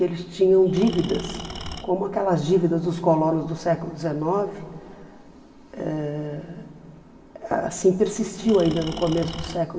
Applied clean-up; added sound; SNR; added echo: none; Engine / Tools; 12 dB; reverberation time 2.0 s.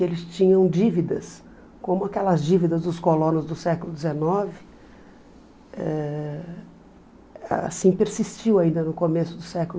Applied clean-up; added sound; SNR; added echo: none; none; none; none.